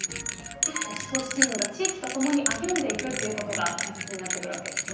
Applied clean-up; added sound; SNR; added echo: none; Bell; 0 dB; reverberation time 0.9 s.